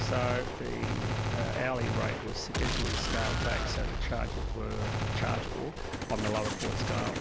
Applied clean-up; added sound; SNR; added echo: none; Gunshot, gunfire; -4 dB; none.